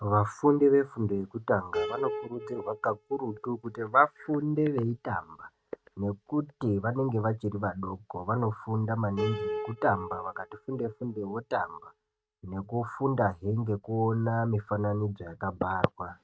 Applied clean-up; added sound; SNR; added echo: neural mask model RNNoise.